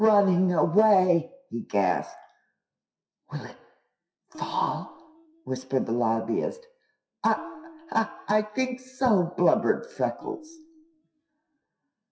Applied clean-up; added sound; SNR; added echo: classical method WPE with log-MMSE.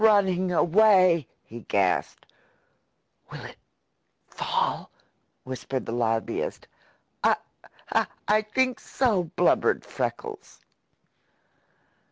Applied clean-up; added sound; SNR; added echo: none; none; none; none.